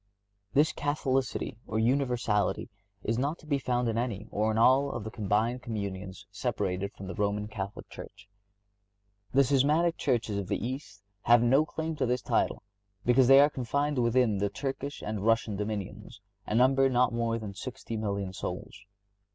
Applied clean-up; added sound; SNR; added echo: none; none; none; none.